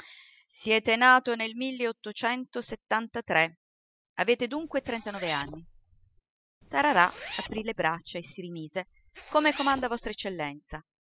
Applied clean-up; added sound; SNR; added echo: classical method spectral subtraction.